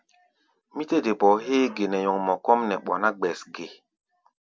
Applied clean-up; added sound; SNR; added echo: none; none; none; none.